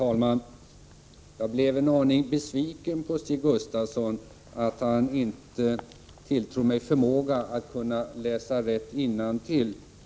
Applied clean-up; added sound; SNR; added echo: none; none; none; none.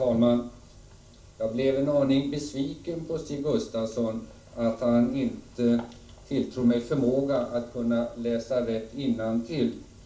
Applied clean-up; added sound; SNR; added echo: none; none; none; reverberation time 0.3 s.